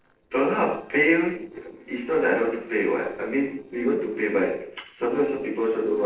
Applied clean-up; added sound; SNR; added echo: neural separator model SepFormer DNS4.